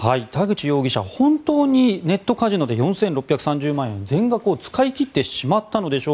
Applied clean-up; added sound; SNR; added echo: none; none; none; none.